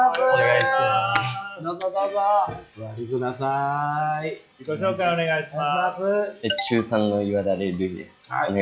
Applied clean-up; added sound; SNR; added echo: classical method log-MMSE.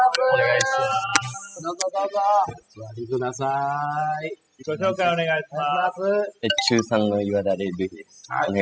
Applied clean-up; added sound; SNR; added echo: classical method spectral subtraction.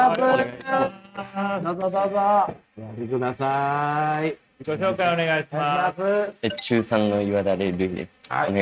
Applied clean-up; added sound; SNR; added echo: neural mask model RNNoise.